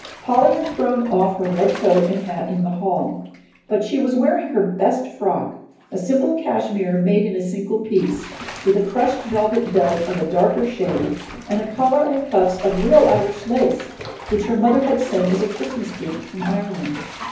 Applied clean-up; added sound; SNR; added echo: none; Bathtub (filling or washing); 16 dB; reverberation time 0.9 s.